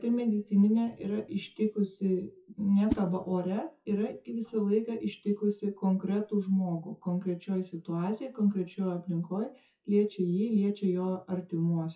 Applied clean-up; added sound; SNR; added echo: classical method WPE with log-MMSE.